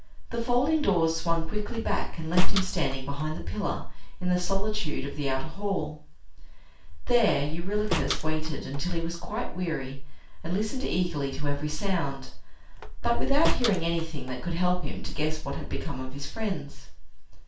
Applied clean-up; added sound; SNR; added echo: none; Slam; 16 dB; reverberation time 0.3 s.